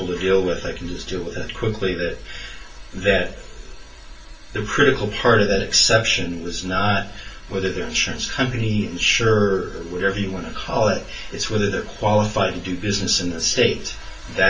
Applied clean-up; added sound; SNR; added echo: none; none; none; reverberation time 0.2 s.